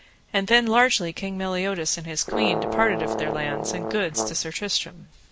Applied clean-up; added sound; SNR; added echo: none; Brass instrument; 3 dB; none.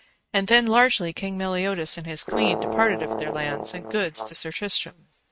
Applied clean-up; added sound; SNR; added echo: neural mask model RNNoise.